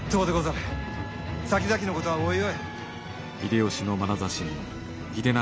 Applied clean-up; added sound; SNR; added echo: none; Wind instrument, woodwind instrument; 18 dB; none.